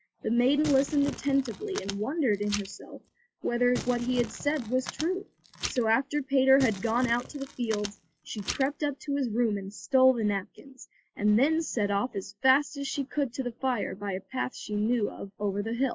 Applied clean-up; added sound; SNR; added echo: classical method log-MMSE.